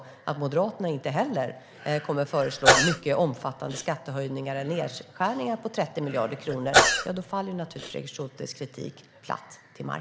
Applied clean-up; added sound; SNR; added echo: none; Sneeze / Cough; -4 dB; none.